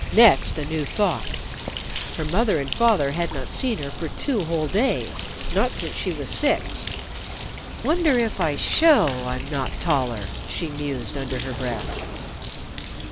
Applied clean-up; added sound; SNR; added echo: none; Bird; 7 dB; none.